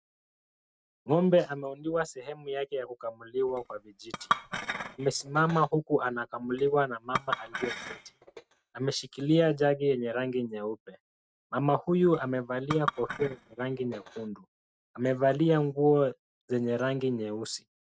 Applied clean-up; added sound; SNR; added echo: neural mask model RNNoise.